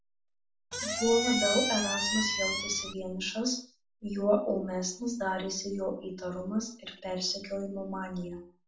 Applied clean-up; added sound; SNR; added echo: none; Squeak; 0 dB; reverberation time 0.4 s.